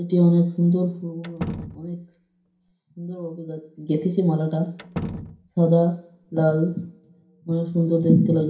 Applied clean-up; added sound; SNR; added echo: none; Slam; 13 dB; reverberation time 0.5 s.